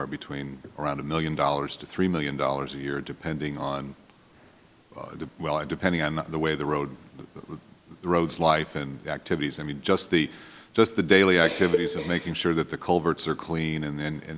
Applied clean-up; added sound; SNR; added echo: none; none; none; none.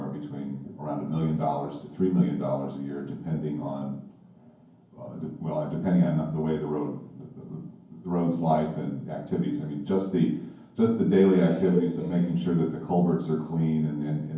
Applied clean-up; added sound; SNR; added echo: none; none; none; reverberation time 0.9 s.